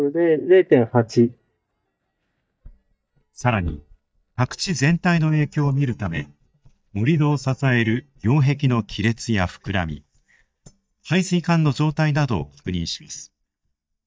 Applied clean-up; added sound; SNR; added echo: neural mask model DeepFilterNet 3.